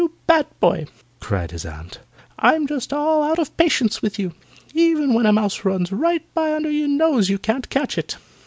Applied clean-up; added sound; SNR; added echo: none; none; none; none.